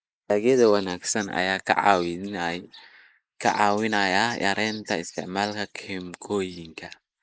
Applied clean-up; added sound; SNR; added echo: neural mask model Resemble Enhance denoiser.